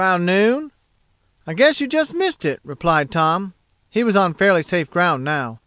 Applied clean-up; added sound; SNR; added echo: none; none; none; none.